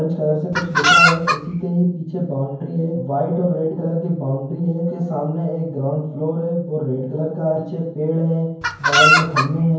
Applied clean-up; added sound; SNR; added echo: none; Chicken, rooster; -5 dB; reverberation time 0.9 s.